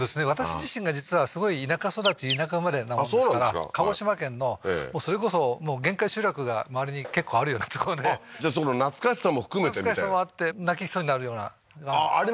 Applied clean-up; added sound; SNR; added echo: none; none; none; none.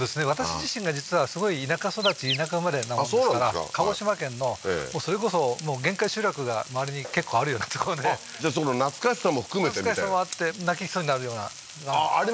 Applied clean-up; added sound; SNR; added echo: none; Frying (food); 16 dB; none.